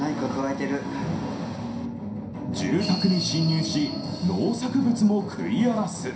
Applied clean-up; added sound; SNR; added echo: none; none; none; reverberation time 0.5 s.